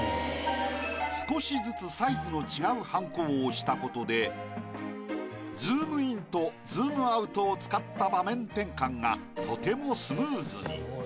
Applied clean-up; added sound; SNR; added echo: none; none; none; none.